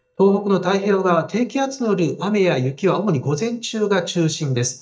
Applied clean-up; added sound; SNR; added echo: neural mask model DeepFilterNet 3.